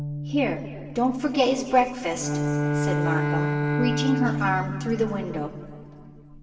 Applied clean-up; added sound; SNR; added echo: none; Bowed string instrument; 2 dB; reverberation time 2.2 s.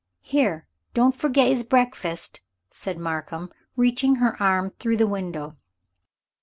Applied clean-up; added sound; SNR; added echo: none; none; none; none.